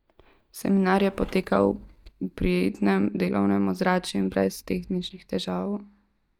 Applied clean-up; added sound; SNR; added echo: neural mask model DeepFilterNet 3.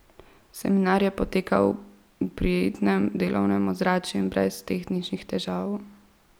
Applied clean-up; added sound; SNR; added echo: none; none; none; none.